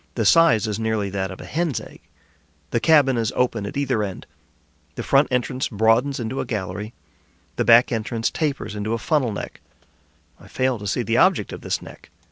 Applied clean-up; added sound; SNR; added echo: none; none; none; none.